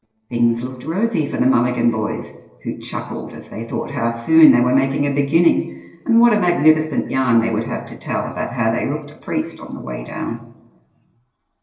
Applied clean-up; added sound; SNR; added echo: neural separator model SepFormer DNS4.